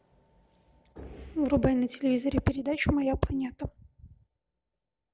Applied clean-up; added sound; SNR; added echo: none; none; none; none.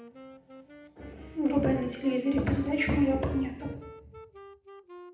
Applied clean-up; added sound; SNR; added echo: none; Wind instrument, woodwind instrument; 18 dB; reverberation time 0.8 s.